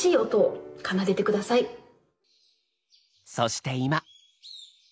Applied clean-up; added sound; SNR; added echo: none; none; none; none.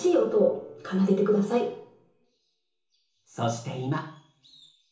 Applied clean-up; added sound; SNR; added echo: none; none; none; reverberation time 0.8 s.